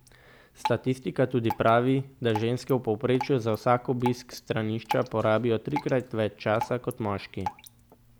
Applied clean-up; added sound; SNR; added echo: none; Drip; 13 dB; none.